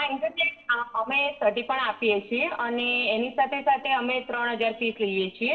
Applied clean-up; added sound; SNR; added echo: neural separator model SepFormer DNS4.